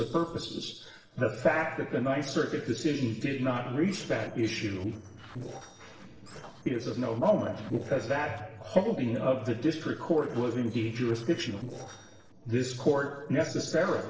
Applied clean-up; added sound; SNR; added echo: neural separator model SepFormer DNS4.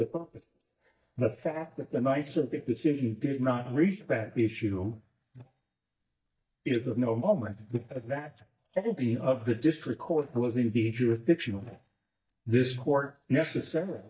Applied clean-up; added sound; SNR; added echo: neural mask model DeepFilterNet 3.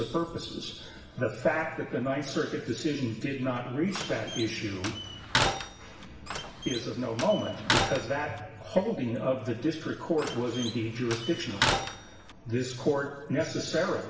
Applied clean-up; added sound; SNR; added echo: none; Slam; 2 dB; reverberation time 1.3 s.